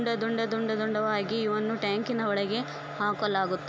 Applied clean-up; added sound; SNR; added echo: none; Bowed string instrument; 15 dB; none.